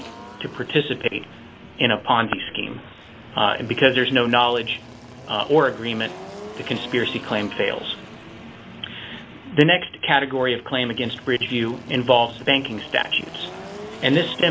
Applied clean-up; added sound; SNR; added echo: none; Engine; 18 dB; none.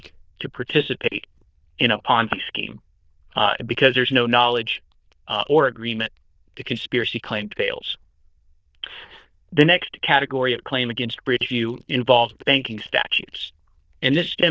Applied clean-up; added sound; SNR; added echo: neural diffusion model UNIVERSE++.